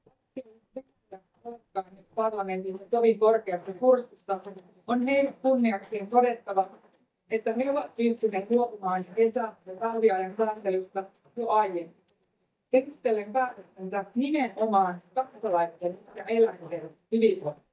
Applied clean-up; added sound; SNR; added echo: neural mask model DeepFilterNet 3.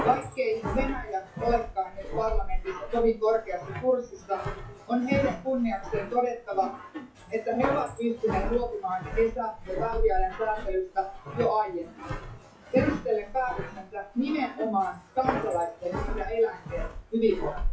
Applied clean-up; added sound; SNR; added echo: classical method WPE with log-MMSE.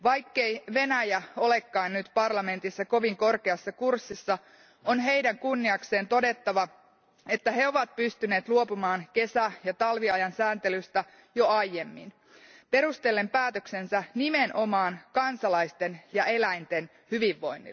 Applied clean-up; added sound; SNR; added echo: none; none; none; none.